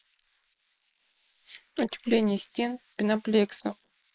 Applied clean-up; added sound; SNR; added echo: neural mask model Resemble Enhance denoiser.